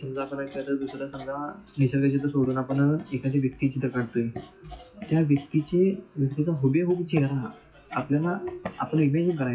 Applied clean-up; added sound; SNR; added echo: classical method WPE with log-MMSE.